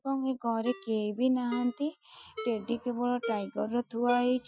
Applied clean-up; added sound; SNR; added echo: classical method Wiener filter.